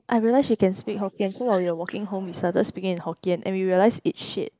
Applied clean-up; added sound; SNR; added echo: neural mask model Resemble Enhance denoiser.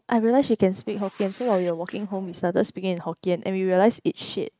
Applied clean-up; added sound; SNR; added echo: neural mask model RNNoise.